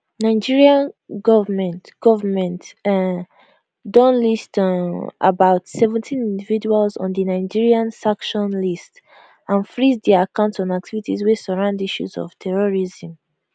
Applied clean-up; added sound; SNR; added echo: none; none; none; none.